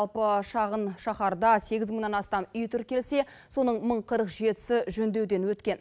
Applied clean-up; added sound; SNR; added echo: none; none; none; none.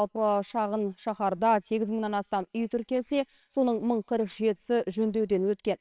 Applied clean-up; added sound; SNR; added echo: neural separator model SepFormer WHAMR!.